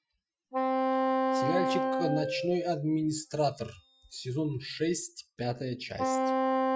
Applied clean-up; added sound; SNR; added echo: classical method Wiener filter.